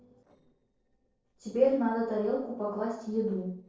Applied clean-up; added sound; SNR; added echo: neural separator model SepFormer DNS4.